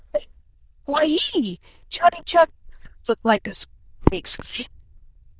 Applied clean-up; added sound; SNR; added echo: neural diffusion model UNIVERSE++.